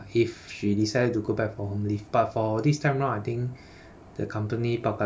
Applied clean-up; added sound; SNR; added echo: none; none; none; none.